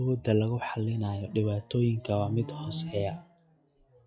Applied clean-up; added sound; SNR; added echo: classical method log-MMSE.